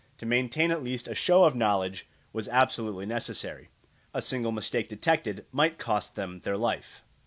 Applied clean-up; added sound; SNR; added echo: none; none; none; none.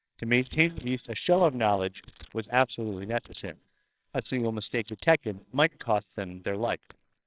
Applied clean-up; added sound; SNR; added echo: neural separator model SepFormer WHAMR!.